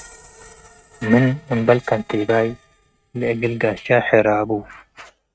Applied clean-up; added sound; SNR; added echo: neural mask model RNNoise.